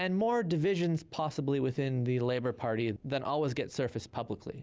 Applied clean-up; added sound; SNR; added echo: none; none; none; none.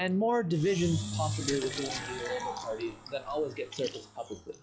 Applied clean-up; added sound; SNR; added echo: classical method log-MMSE.